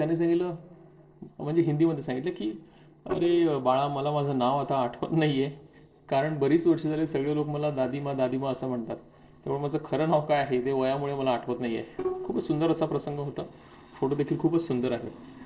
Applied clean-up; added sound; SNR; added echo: neural separator model SepFormer DNS4.